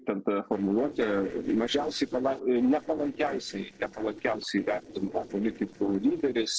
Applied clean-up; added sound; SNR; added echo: neural separator model SepFormer DNS4.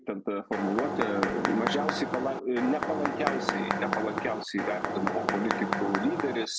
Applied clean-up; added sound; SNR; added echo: none; Mechanisms; 0 dB; none.